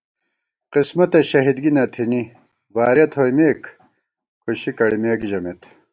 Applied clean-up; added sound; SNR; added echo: none; none; none; none.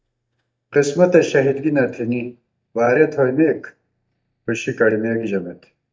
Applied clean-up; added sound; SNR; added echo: neural mask model DeepFilterNet 3.